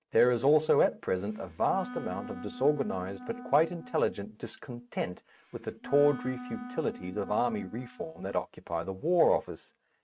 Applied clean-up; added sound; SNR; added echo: neural mask model RNNoise.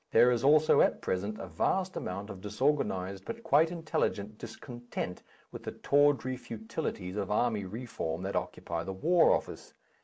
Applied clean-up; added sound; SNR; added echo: none; none; none; none.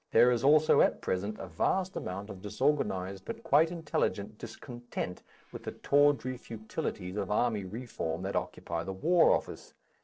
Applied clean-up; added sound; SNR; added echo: neural separator model SepFormer DNS4.